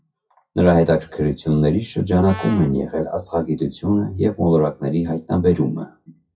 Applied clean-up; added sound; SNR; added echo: classical method WPE with log-MMSE.